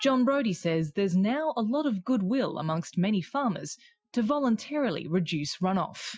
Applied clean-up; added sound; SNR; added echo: classical method Wiener filter.